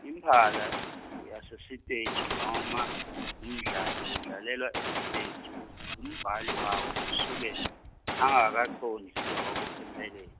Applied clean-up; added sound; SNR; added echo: none; Gunshot, gunfire + Camera; 4 dB; none.